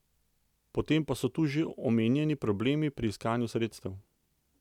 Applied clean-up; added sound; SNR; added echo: none; none; none; none.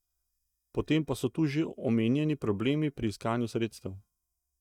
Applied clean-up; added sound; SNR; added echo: neural mask model DeepFilterNet 3.